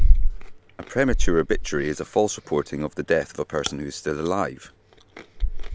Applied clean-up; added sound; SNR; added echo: none; Chewing, mastication; -4 dB; none.